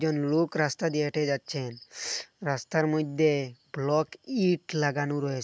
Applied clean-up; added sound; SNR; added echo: none; none; none; none.